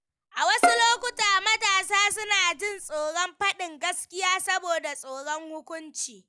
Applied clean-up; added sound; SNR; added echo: none; Bowed string instrument; 4 dB; none.